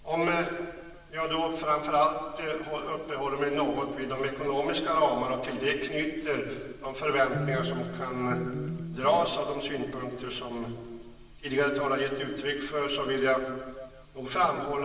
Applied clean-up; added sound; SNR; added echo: none; Electric guitar; 6 dB; reverberation time 1.3 s.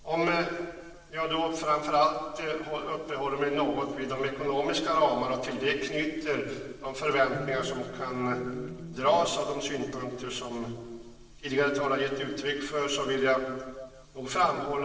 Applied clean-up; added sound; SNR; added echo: neural separator model SepFormer DNS4.